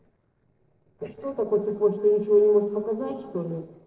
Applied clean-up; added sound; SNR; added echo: neural separator model SepFormer DNS4.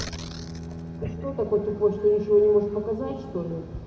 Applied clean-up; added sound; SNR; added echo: none; Bowed string instrument; 15 dB; reverberation time 2.1 s.